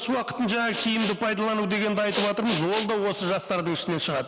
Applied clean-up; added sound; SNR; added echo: none; Respiratory sounds; 11 dB; none.